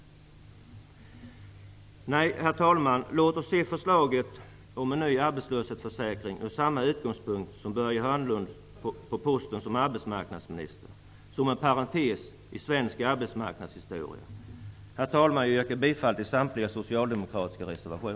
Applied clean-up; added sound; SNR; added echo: none; none; none; none.